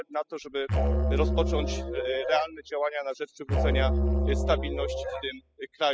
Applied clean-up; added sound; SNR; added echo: classical method spectral subtraction.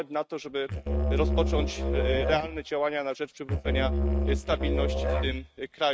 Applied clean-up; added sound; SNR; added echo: neural mask model RNNoise.